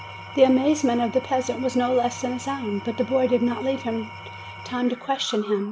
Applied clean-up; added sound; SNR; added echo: none; Engine / Tools; 15 dB; none.